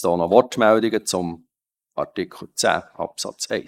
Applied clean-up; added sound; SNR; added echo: neural mask model Resemble Enhance denoiser.